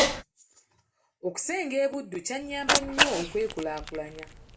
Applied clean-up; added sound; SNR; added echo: none; Cat; -1 dB; reverberation time 0.3 s.